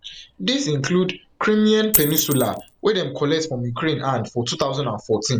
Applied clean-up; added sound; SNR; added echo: none; Coin (dropping); 10 dB; none.